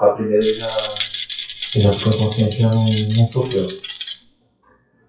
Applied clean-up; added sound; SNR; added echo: classical method WPE with log-MMSE.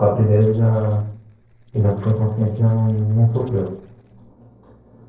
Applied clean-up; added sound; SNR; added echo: neural separator model SepFormer DNS4.